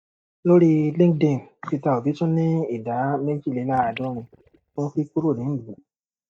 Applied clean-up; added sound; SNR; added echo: neural mask model DeepFilterNet 3.